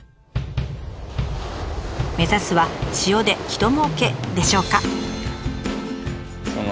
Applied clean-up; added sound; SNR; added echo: none; none; none; none.